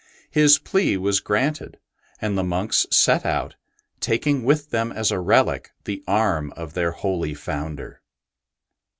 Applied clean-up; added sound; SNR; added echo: none; none; none; none.